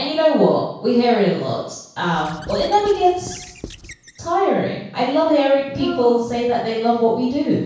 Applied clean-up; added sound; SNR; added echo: none; Squeak / Writing; 20 dB; reverberation time 0.7 s.